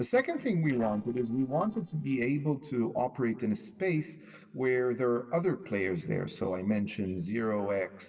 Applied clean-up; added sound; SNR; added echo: neural separator model SepFormer DNS4.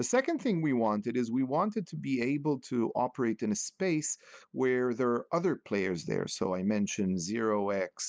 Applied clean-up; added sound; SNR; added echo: none; none; none; none.